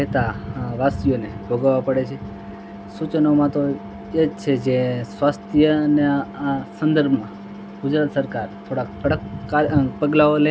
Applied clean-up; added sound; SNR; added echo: none; none; none; none.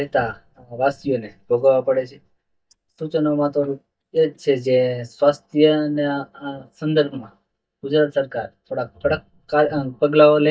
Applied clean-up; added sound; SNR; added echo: neural mask model DeepFilterNet 3.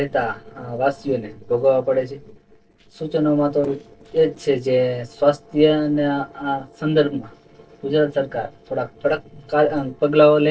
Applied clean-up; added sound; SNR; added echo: neural separator model SepFormer DNS4.